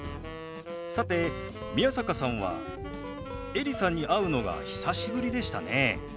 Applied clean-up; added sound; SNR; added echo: none; Wind instrument, woodwind instrument; 10 dB; none.